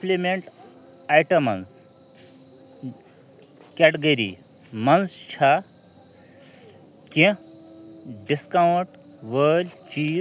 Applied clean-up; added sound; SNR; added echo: none; none; none; none.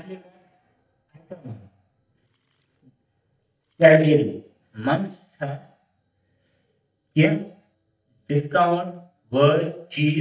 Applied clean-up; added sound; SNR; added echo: neural mask model DeepFilterNet 3.